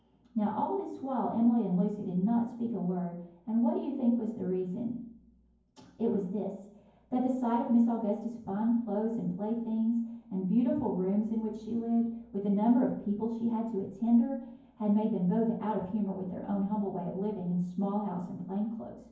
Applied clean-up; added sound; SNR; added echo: none; none; none; reverberation time 0.9 s.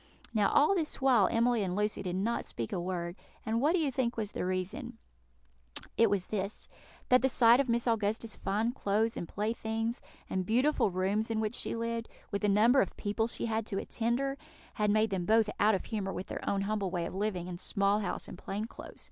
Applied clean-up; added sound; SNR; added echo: none; none; none; none.